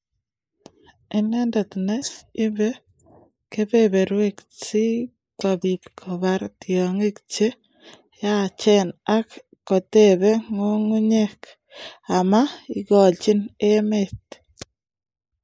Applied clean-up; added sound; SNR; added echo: neural mask model Resemble Enhance denoiser.